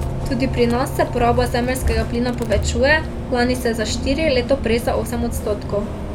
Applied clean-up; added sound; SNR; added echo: none; Bus; 3 dB; none.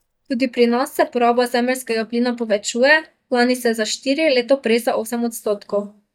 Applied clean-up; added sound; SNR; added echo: neural mask model DeepFilterNet 3.